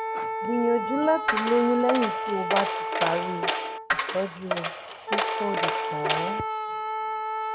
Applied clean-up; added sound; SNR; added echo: none; Coin (dropping) + Wind instrument, woodwind instrument; -1 dB; none.